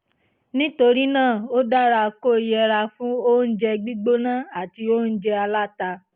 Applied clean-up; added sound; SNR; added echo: none; none; none; none.